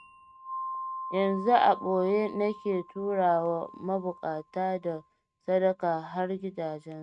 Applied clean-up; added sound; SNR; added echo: neural mask model RNNoise.